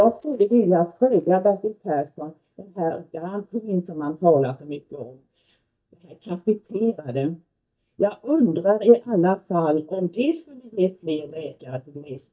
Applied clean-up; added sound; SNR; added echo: neural mask model DeepFilterNet 3.